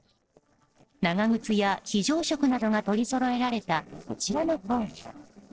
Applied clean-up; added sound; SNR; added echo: neural separator model SepFormer DNS4.